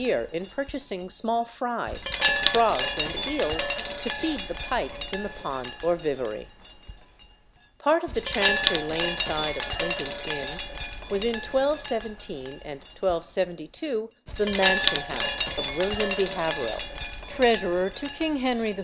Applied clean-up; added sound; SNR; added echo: none; Wind chime; 3 dB; none.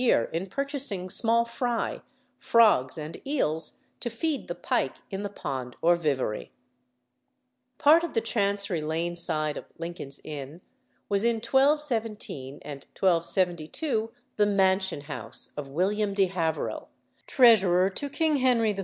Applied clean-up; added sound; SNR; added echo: none; none; none; none.